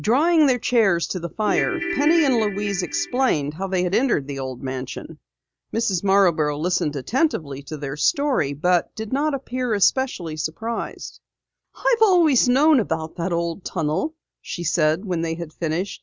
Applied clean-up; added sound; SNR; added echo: none; Ringtone / Keyboard (musical); 6 dB; none.